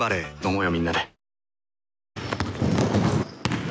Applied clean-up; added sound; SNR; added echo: none; none; none; none.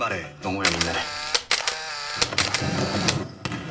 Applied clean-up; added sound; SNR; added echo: none; Camera; -3 dB; reverberation time 1.3 s.